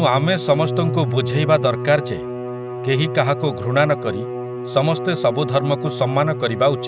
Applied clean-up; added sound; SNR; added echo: none; Bowed string instrument; 6 dB; none.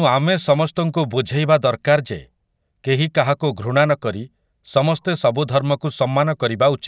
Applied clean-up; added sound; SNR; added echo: none; none; none; none.